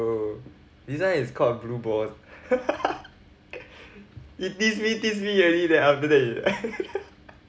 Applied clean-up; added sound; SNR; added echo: none; none; none; none.